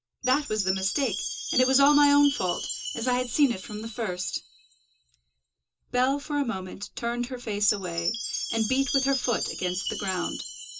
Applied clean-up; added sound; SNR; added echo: none; Chime; 6 dB; reverberation time 0.2 s.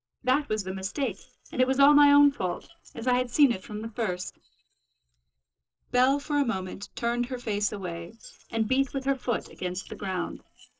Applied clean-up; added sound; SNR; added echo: neural separator model SepFormer DNS4.